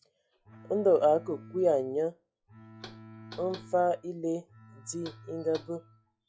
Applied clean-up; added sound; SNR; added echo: classical method log-MMSE.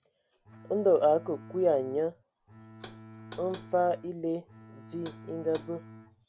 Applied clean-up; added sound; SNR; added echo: none; Bowed string instrument + Knock; 17 dB; none.